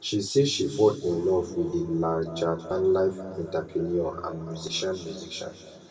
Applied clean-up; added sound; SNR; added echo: none; none; none; reverberation time 2.4 s.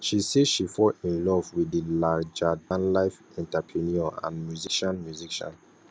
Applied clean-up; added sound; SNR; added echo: none; none; none; none.